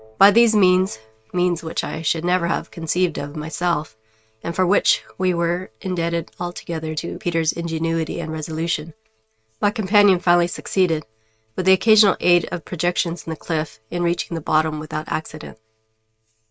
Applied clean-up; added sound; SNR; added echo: neural mask model RNNoise.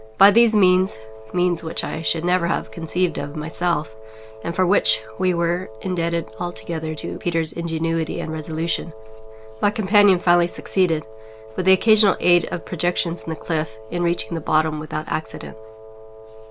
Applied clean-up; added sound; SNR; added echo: none; Wind instrument, woodwind instrument + Walk, footsteps; 16 dB; none.